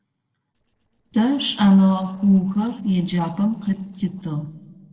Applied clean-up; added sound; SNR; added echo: neural separator model SepFormer DNS4.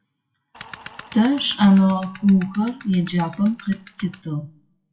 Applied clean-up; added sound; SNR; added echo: classical method WPE with log-MMSE.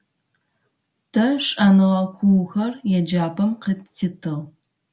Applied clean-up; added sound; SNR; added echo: none; none; none; none.